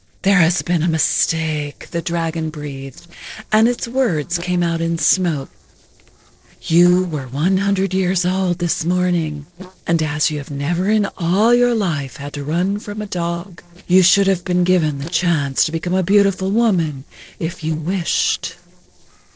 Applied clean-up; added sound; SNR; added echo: neural separator model SepFormer DNS4.